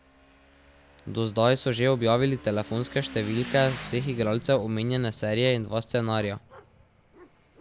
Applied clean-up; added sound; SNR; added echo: none; Motorcycle / Engine; 17 dB; none.